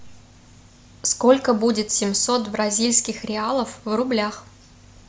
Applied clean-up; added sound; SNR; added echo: none; none; none; none.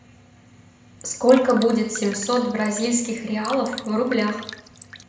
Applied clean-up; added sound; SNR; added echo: none; Drip; 16 dB; reverberation time 0.7 s.